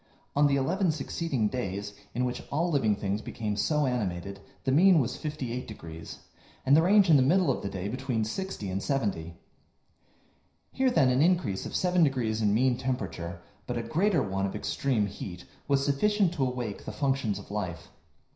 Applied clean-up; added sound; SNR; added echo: none; none; none; reverberation time 0.5 s.